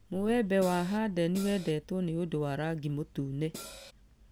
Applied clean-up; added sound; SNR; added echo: none; Cymbal; 13 dB; none.